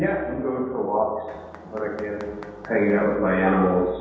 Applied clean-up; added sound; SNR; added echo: none; Mechanisms; 19 dB; reverberation time 1.2 s.